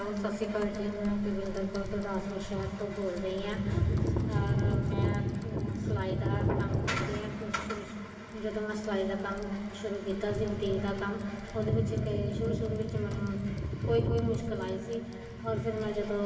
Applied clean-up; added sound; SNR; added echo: none; Typing; 17 dB; reverberation time 2.8 s.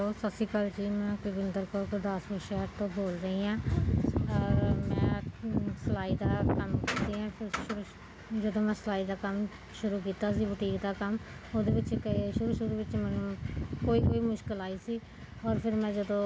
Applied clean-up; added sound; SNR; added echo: none; none; none; none.